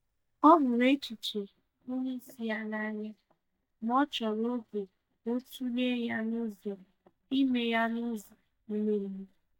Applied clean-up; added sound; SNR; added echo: neural mask model DeepFilterNet 3.